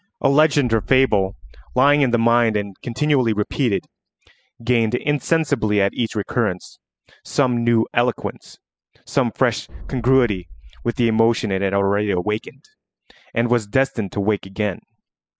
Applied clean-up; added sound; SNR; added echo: classical method spectral subtraction.